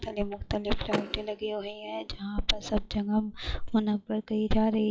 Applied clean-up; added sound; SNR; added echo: classical method log-MMSE.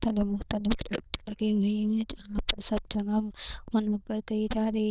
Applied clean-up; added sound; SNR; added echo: neural diffusion model UNIVERSE++.